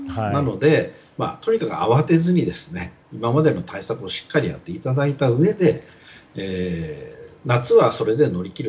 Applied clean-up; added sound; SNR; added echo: none; none; none; none.